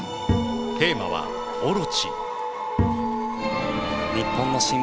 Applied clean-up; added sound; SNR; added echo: none; Bowed string instrument; 4 dB; none.